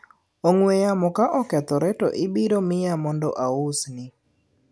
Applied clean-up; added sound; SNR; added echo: none; none; none; none.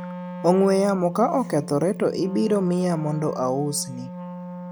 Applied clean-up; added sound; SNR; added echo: none; Wind instrument, woodwind instrument; 12 dB; none.